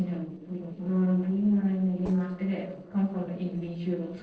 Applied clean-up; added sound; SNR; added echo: neural separator model SepFormer DNS4.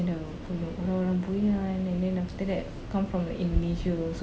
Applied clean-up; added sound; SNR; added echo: none; none; none; none.